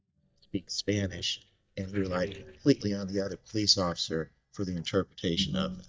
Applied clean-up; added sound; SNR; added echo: neural mask model DeepFilterNet 3.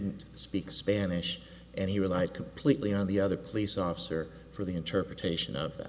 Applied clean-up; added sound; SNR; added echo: none; none; none; none.